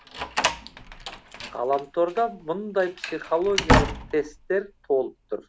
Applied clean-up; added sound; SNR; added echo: none; Slam; 2 dB; none.